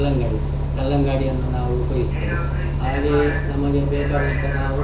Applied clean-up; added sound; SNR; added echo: none; Bus; -3 dB; reverberation time 0.7 s.